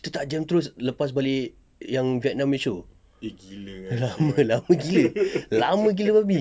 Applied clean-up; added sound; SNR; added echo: none; none; none; none.